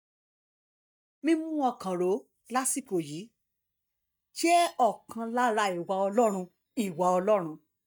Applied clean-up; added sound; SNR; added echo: neural mask model DeepFilterNet 3.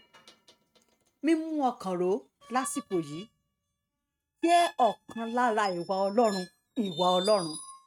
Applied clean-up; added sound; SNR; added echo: neural mask model RNNoise.